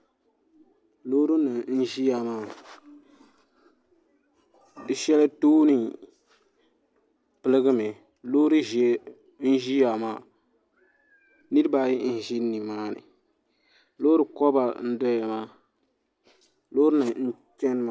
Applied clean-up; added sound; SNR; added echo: none; none; none; none.